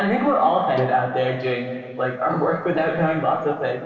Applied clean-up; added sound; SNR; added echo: neural separator model SepFormer DNS4.